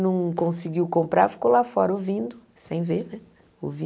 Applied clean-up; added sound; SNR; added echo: none; none; none; none.